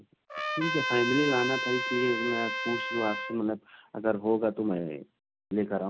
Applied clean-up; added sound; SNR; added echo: none; Trumpet; 2 dB; none.